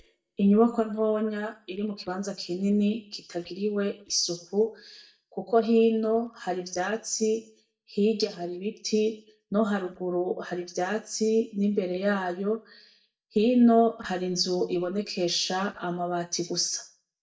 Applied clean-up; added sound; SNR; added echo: neural mask model DeepFilterNet 3.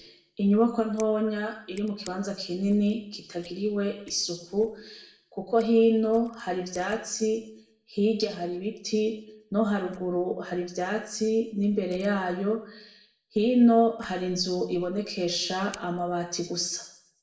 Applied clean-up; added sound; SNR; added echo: neural separator model SepFormer DNS4.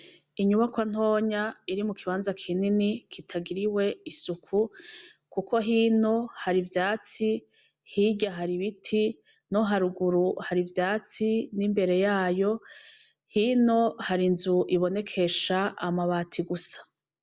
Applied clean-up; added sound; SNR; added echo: none; none; none; none.